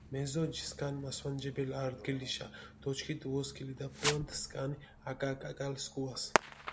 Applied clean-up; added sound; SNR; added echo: none; Fireworks; 4 dB; none.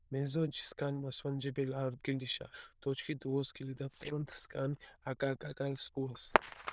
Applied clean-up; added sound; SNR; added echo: neural diffusion model UNIVERSE++.